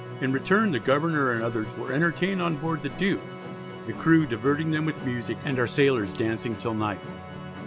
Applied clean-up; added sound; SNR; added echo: none; Musical instrument + Organ; 12 dB; none.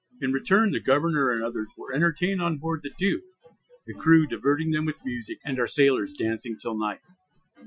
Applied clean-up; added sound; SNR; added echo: classical method Wiener filter.